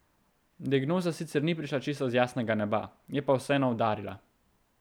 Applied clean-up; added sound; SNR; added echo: none; none; none; none.